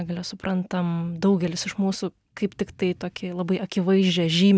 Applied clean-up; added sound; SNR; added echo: none; none; none; none.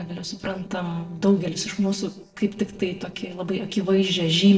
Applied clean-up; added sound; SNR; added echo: neural separator model SepFormer DNS4.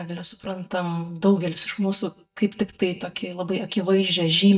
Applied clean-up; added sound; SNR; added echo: neural mask model DeepFilterNet 3.